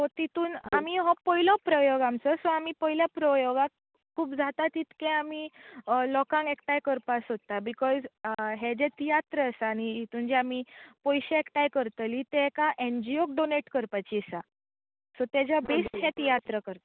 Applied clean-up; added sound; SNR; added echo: none; none; none; none.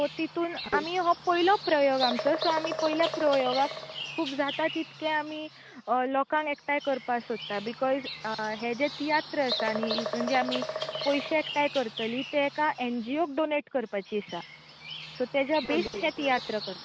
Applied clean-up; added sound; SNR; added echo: none; Bird vocalization, bird call, bird song; 9 dB; none.